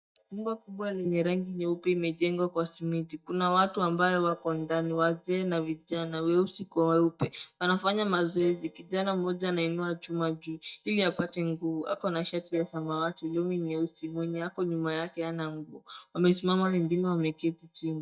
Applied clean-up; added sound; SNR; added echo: neural mask model DeepFilterNet 3.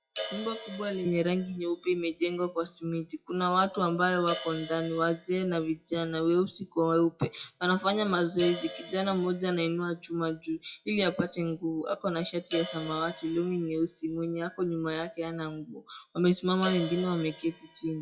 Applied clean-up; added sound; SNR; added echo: classical method WPE with log-MMSE.